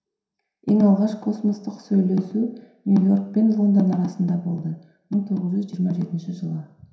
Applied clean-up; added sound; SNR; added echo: none; none; none; reverberation time 0.7 s.